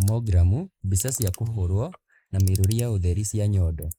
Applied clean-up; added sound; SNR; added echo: neural mask model Resemble Enhance denoiser.